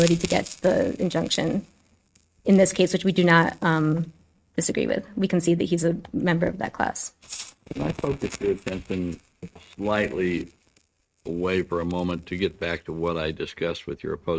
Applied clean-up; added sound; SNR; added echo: neural mask model RNNoise.